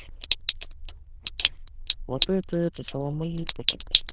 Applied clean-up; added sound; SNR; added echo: neural diffusion model UNIVERSE++.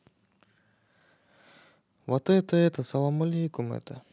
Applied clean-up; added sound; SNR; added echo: none; none; none; none.